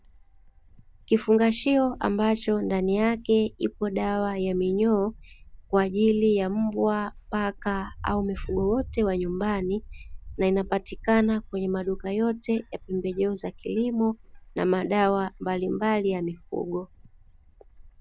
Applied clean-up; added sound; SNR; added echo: none; Wind; 17 dB; none.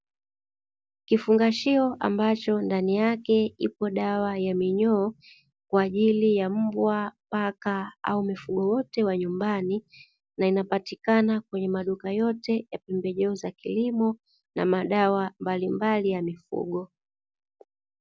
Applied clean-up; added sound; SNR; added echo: none; none; none; none.